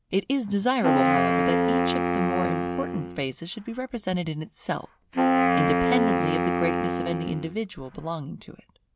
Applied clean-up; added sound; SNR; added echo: none; Wind instrument, woodwind instrument; -4 dB; none.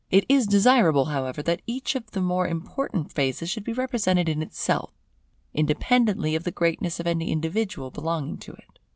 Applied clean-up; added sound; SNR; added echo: none; none; none; none.